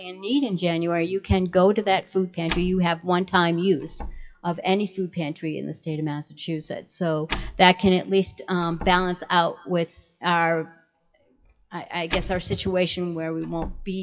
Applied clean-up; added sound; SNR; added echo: classical method WPE with log-MMSE.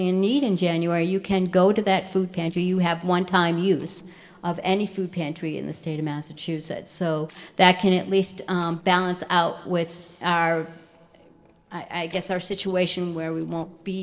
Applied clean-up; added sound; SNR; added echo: neural separator model SepFormer DNS4.